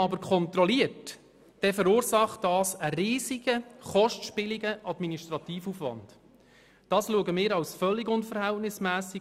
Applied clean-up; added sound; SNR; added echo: none; none; none; none.